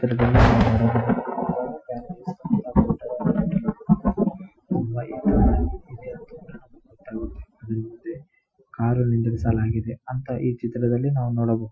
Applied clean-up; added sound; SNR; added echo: classical method Wiener filter.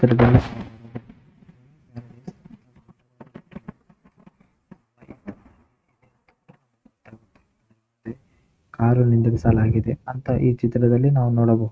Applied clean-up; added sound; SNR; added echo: neural mask model RNNoise.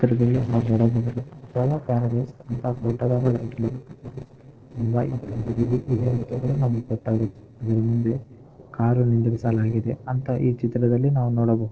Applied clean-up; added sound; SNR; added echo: neural separator model SepFormer DNS4.